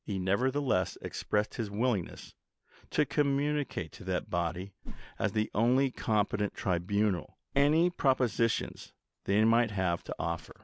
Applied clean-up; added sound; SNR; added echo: none; Whoosh, swoosh, swish; 7 dB; none.